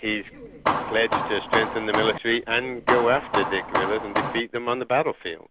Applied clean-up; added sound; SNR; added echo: none; Hammer; 2 dB; none.